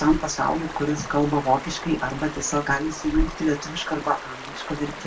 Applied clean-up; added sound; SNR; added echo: none; Stream; 12 dB; reverberation time 0.2 s.